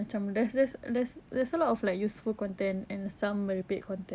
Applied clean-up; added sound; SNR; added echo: none; none; none; none.